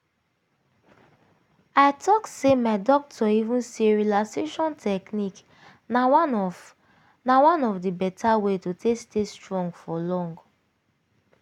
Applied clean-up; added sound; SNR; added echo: none; none; none; none.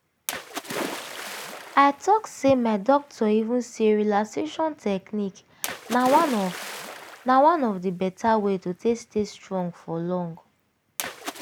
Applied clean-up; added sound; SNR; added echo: none; Splash, splatter; 14 dB; none.